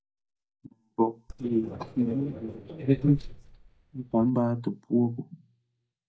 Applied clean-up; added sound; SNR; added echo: neural mask model DeepFilterNet 3.